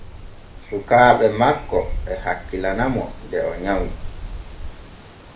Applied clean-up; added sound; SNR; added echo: none; Wind; 10 dB; reverberation time 0.3 s.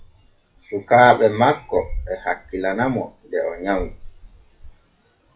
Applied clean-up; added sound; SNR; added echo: classical method WPE with log-MMSE.